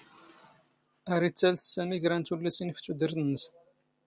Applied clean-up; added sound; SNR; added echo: none; none; none; none.